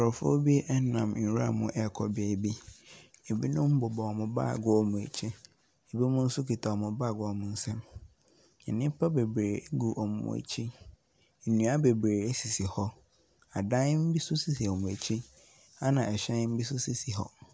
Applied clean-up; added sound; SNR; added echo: none; none; none; none.